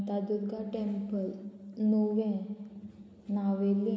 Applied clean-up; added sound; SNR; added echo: none; none; none; none.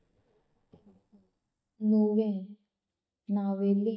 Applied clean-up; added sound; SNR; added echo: neural mask model DeepFilterNet 3.